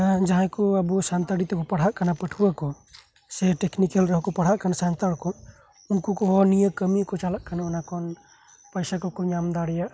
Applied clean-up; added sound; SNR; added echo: none; none; none; none.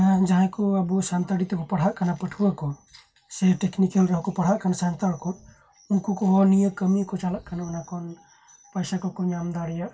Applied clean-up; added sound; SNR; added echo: none; none; none; reverberation time 0.1 s.